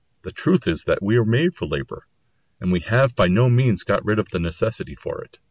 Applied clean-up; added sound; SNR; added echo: none; none; none; none.